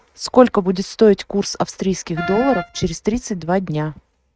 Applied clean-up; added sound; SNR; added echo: neural mask model RNNoise.